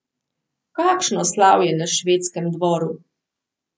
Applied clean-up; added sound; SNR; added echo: none; none; none; none.